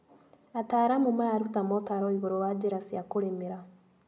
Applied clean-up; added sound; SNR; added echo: none; none; none; none.